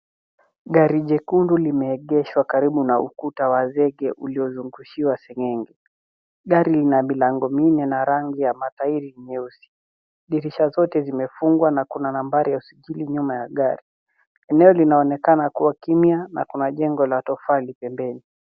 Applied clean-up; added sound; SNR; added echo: none; none; none; none.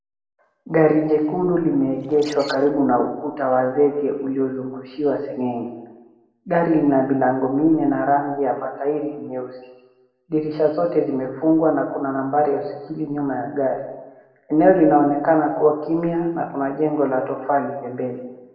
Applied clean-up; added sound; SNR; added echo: none; Bird; 19 dB; reverberation time 1.1 s.